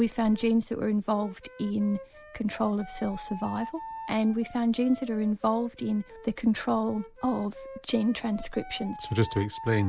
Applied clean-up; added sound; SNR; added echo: none; Wind instrument, woodwind instrument; 16 dB; none.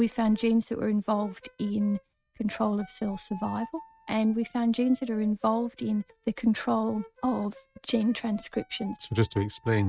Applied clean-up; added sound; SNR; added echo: neural mask model RNNoise.